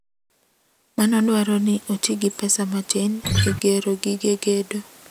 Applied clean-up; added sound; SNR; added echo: none; Acoustic guitar; -2 dB; none.